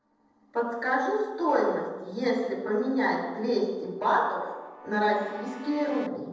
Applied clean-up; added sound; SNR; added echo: neural separator model SepFormer DNS4.